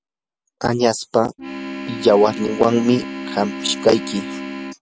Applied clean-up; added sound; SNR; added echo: none; Organ; 9 dB; none.